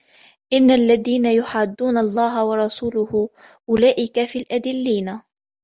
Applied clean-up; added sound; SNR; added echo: none; none; none; none.